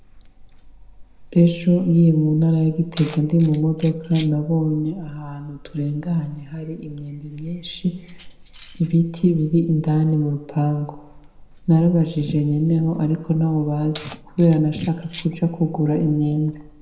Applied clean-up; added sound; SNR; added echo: none; Keys jangling; 20 dB; reverberation time 0.8 s.